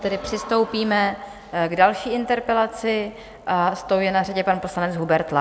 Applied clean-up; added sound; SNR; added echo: none; none; none; none.